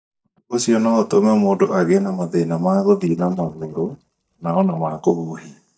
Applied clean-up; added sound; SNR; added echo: neural mask model DeepFilterNet 3.